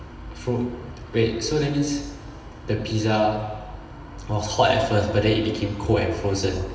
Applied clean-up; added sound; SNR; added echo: none; none; none; reverberation time 1.3 s.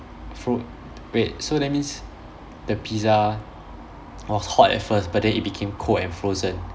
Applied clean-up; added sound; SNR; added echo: none; none; none; none.